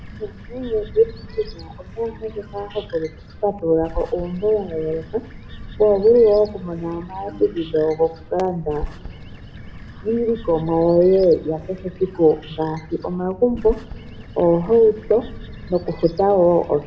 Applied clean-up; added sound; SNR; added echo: none; Bird; 15 dB; reverberation time 0.5 s.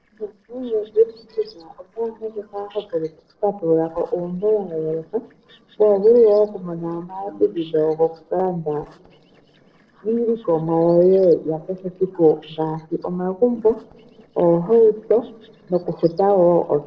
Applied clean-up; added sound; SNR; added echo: neural separator model SepFormer DNS4.